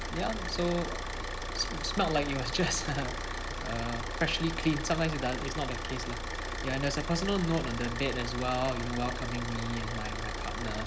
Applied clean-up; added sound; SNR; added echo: none; Idling / Car; 3 dB; none.